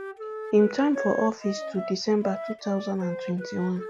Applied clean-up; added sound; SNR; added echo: none; Wind instrument, woodwind instrument; 9 dB; none.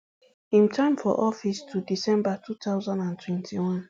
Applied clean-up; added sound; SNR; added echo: none; none; none; none.